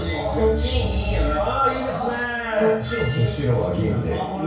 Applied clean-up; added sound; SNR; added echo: none; Brass instrument; 7 dB; reverberation time 0.6 s.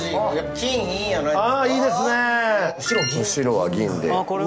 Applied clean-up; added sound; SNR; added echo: none; none; none; none.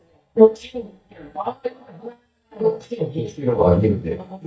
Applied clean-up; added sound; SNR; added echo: neural mask model DeepFilterNet 3.